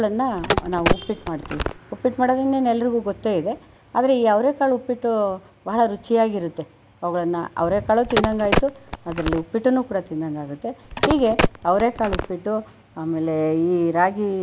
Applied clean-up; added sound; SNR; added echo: none; Telephone; 2 dB; none.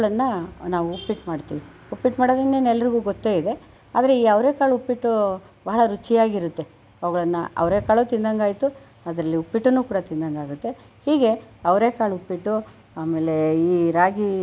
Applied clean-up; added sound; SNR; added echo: none; none; none; none.